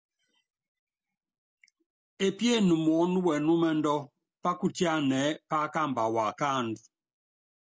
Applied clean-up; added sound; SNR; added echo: none; none; none; none.